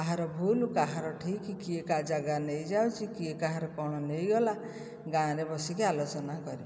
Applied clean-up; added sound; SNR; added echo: none; none; none; none.